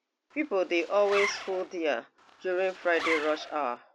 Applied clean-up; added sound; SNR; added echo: none; Zipper (clothing); 8 dB; none.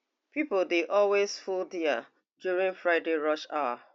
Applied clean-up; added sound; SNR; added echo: none; none; none; none.